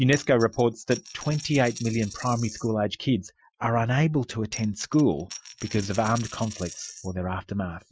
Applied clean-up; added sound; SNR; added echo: classical method Wiener filter.